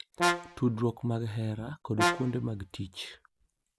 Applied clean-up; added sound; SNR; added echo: none; Brass instrument; 0 dB; none.